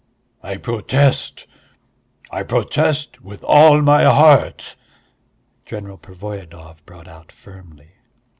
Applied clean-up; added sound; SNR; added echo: none; none; none; none.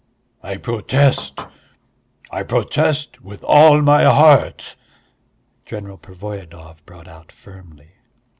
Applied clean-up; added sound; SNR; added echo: none; Knock / Wood; 14 dB; none.